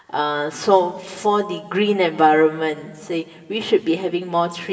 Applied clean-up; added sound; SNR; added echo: none; none; none; reverberation time 2.0 s.